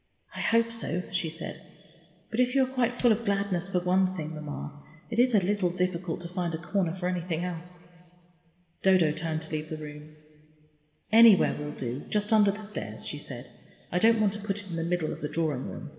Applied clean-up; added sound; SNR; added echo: none; Glockenspiel; 2 dB; reverberation time 2.1 s.